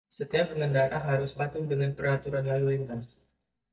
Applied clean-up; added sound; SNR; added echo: neural mask model DeepFilterNet 3.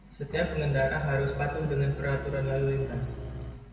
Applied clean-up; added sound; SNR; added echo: none; Musical instrument; 10 dB; reverberation time 1.8 s.